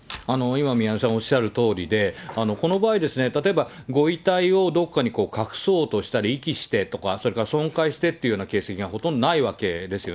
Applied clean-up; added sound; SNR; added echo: none; none; none; none.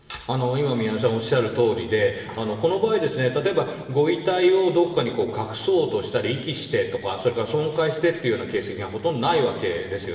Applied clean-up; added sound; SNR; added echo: none; none; none; reverberation time 2.2 s.